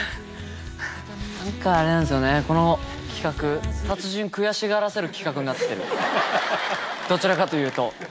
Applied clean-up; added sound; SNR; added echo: none; none; none; none.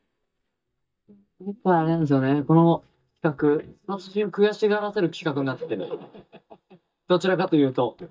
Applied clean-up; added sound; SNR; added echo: neural mask model DeepFilterNet 3.